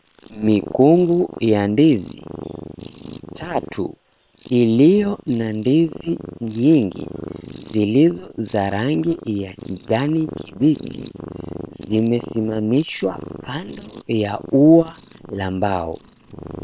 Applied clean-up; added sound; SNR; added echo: neural separator model SepFormer WHAM!.